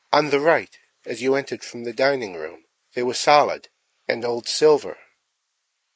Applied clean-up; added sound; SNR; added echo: neural mask model Resemble Enhance denoiser.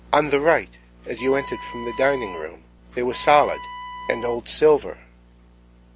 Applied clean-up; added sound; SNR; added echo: none; Wind instrument, woodwind instrument; 14 dB; none.